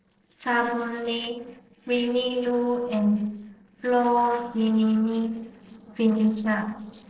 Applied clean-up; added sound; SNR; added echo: neural separator model SepFormer DNS4.